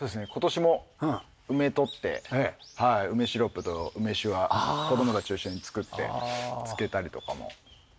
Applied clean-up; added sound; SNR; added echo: none; none; none; none.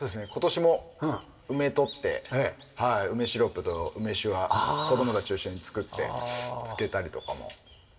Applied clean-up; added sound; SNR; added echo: none; none; none; reverberation time 0.5 s.